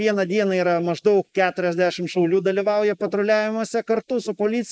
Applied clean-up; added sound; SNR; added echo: neural mask model Resemble Enhance denoiser.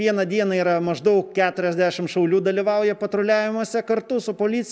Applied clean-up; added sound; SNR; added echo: none; none; none; none.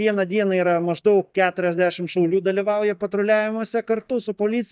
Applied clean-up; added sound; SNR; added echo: neural mask model DeepFilterNet 3.